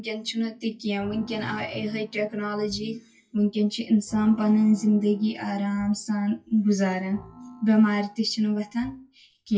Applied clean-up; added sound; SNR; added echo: classical method WPE with log-MMSE.